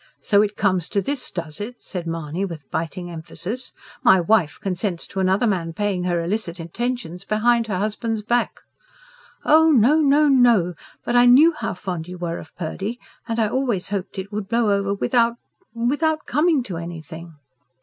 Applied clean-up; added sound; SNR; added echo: none; none; none; none.